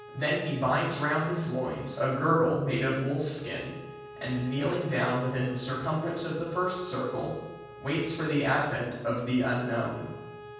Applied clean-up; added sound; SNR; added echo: none; Bowed string instrument; 18 dB; reverberation time 1.2 s.